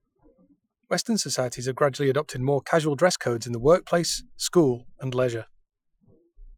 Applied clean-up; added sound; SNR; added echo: classical method Wiener filter.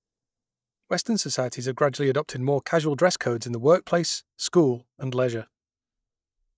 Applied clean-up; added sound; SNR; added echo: neural mask model DeepFilterNet 3.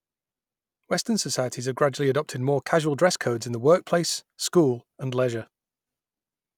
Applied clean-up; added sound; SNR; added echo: none; none; none; none.